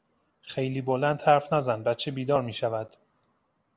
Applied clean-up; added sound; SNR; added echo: none; none; none; none.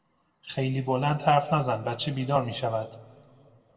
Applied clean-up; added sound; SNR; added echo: none; none; none; reverberation time 1.3 s.